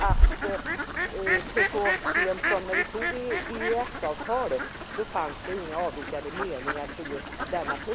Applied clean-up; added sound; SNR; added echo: none; Fowl; -3 dB; none.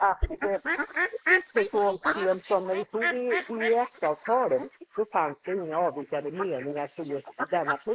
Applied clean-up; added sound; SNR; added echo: neural mask model Resemble Enhance denoiser.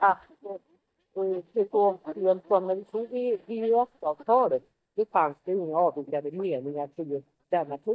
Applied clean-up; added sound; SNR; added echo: neural mask model DeepFilterNet 3.